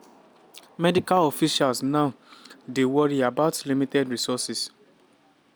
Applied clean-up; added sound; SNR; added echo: none; none; none; none.